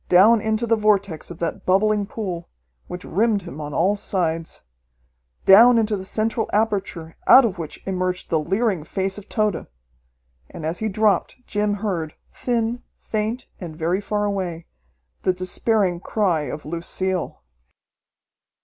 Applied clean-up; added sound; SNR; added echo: none; none; none; none.